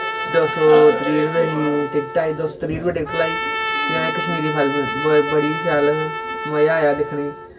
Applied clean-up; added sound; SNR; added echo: none; Trumpet; 6 dB; reverberation time 0.1 s.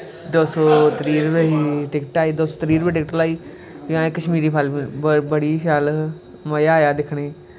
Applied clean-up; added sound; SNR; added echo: none; none; none; none.